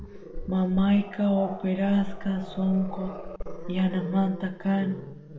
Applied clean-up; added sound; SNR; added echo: none; Growling; 10 dB; reverberation time 0.9 s.